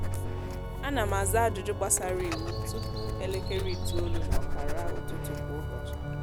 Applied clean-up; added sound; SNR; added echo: none; Organ + Dog; -3 dB; none.